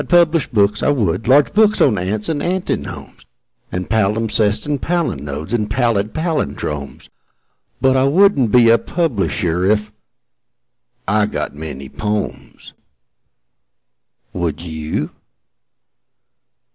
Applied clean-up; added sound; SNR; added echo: none; none; none; none.